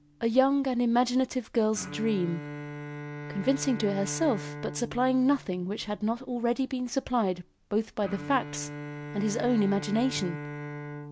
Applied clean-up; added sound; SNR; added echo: none; Bowed string instrument; 12 dB; none.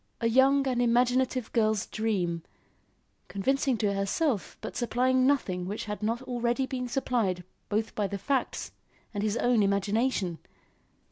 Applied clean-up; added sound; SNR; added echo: none; none; none; none.